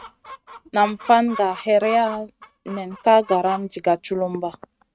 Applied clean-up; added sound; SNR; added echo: neural mask model RNNoise.